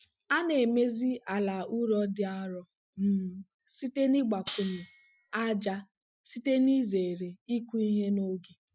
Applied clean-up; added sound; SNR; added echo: classical method Wiener filter.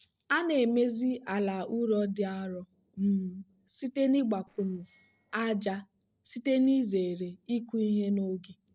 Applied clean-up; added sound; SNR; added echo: neural separator model SepFormer DNS4.